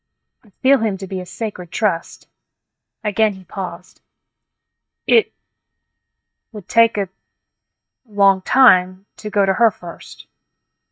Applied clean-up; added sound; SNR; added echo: neural mask model DeepFilterNet 3.